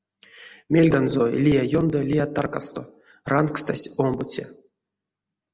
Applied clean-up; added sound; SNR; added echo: none; none; none; none.